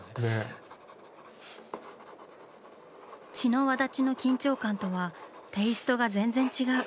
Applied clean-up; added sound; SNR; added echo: none; none; none; none.